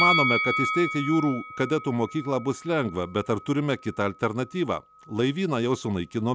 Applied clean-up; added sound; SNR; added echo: none; Bell; 5 dB; none.